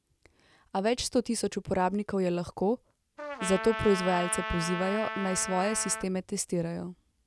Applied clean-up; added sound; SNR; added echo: none; Trumpet; 6 dB; none.